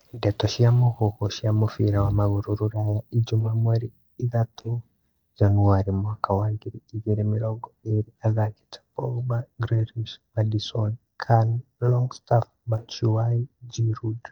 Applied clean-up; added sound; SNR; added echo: neural mask model DeepFilterNet 3.